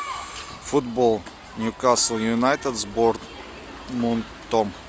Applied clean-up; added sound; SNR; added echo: none; none; none; none.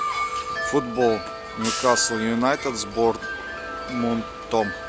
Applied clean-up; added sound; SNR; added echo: none; Wind chime + Hi-hat; 6 dB; none.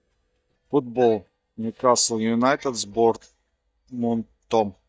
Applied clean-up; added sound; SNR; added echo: neural mask model DeepFilterNet 3.